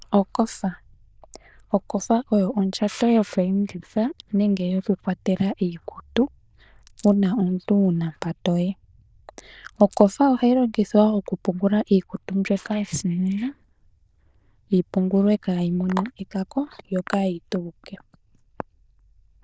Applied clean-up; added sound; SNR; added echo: neural diffusion model UNIVERSE++.